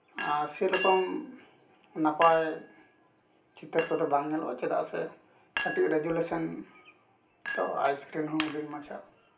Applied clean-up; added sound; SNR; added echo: none; Chink, clink; 11 dB; reverberation time 0.3 s.